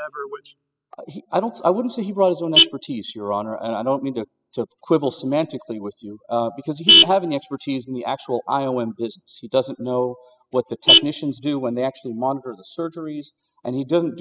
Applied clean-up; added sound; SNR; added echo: classical method spectral subtraction.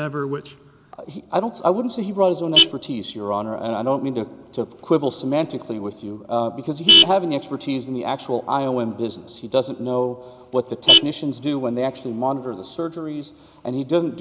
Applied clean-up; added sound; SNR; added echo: none; Vehicle horn, car horn, honking; 1 dB; none.